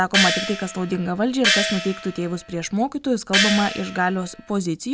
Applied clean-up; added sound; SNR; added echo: none; Gong; 2 dB; none.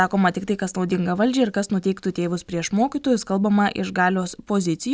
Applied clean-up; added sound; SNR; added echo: none; none; none; none.